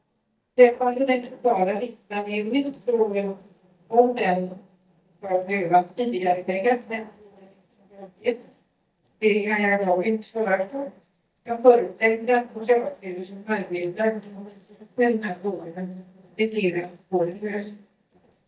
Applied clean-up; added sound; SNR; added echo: neural mask model DeepFilterNet 3.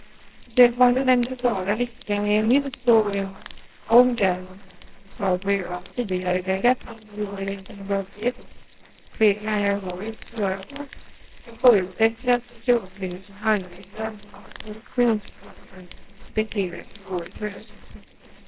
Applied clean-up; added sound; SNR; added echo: neural separator model SepFormer WHAMR!.